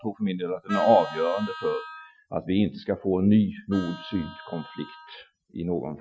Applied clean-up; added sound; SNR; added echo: classical method Wiener filter.